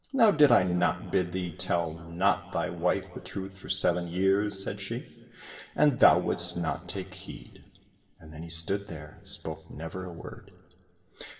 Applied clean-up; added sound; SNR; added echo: none; none; none; reverberation time 1.6 s.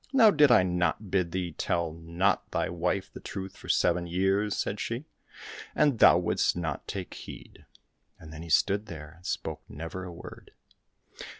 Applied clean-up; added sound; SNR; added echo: none; none; none; none.